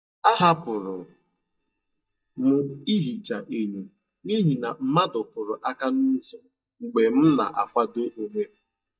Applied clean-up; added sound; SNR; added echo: neural mask model DeepFilterNet 3.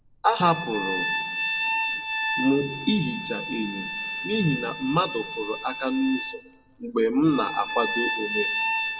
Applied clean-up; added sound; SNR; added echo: none; Bowed string instrument; 4 dB; reverberation time 0.8 s.